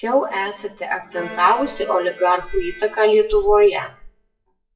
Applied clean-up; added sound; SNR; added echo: classical method WPE with log-MMSE.